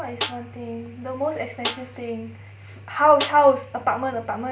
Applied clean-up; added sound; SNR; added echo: none; Snare drum; 10 dB; none.